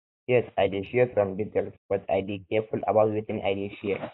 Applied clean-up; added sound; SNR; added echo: neural mask model Resemble Enhance denoiser.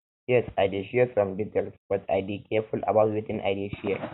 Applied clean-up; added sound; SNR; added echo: none; none; none; none.